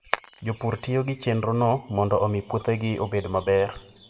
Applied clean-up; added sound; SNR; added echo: none; none; none; reverberation time 0.7 s.